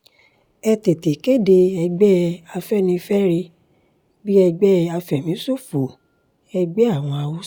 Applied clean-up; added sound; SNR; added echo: none; none; none; none.